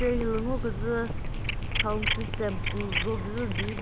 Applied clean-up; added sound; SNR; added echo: none; Cat; -2 dB; none.